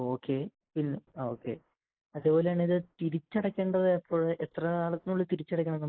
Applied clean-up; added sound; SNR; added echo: neural mask model Resemble Enhance denoiser.